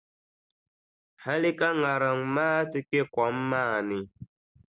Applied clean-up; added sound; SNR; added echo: none; none; none; none.